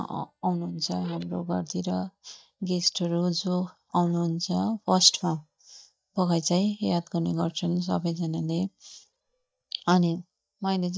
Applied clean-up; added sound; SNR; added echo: neural mask model DeepFilterNet 3.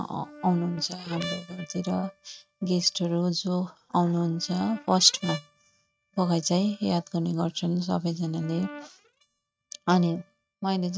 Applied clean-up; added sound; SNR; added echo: neural mask model RNNoise.